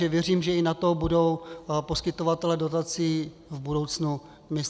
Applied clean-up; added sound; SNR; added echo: none; none; none; none.